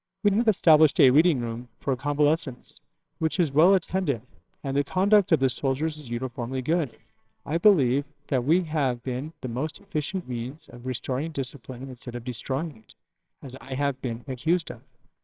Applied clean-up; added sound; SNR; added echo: neural separator model SepFormer WHAMR!.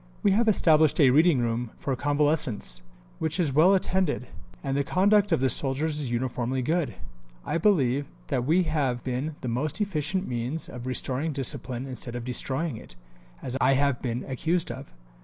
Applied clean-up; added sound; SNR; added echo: none; none; none; none.